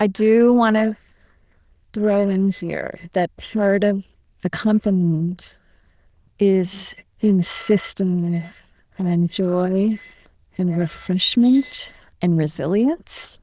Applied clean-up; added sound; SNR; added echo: neural diffusion model UNIVERSE++.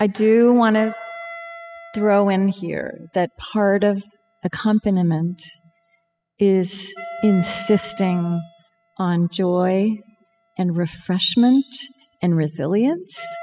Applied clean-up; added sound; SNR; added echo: classical method spectral subtraction.